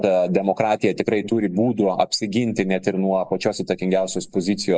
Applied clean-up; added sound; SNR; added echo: neural mask model Resemble Enhance denoiser.